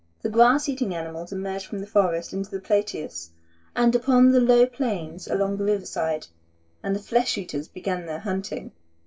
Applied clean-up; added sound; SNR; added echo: neural separator model SepFormer DNS4.